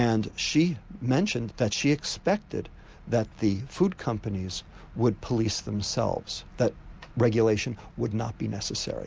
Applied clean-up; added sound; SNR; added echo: none; none; none; none.